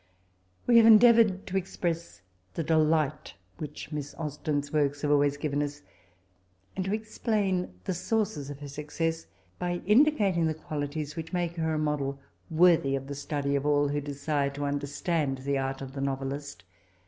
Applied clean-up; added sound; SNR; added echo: none; none; none; none.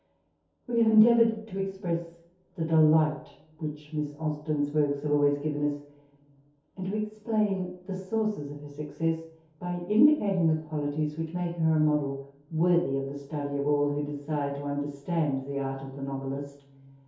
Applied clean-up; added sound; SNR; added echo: none; none; none; reverberation time 0.6 s.